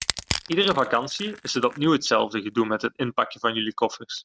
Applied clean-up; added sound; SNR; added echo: neural mask model RNNoise.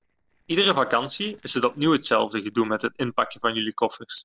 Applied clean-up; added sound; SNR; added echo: neural separator model SepFormer DNS4.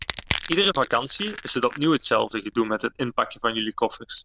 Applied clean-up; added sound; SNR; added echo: neural diffusion model UNIVERSE++.